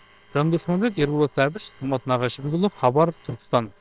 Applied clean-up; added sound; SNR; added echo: neural separator model SepFormer WHAM!.